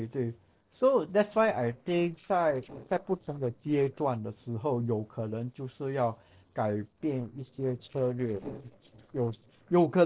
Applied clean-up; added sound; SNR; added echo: neural separator model SepFormer DNS4.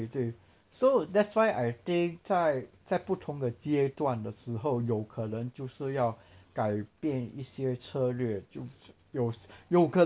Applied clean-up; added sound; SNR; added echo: none; none; none; none.